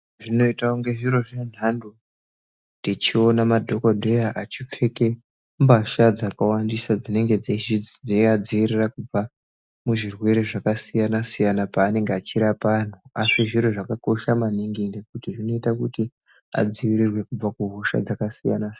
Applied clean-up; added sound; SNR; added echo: neural mask model RNNoise.